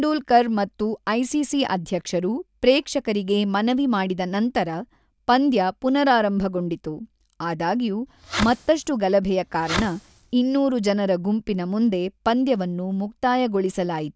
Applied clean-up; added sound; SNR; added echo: none; Fireworks; 9 dB; none.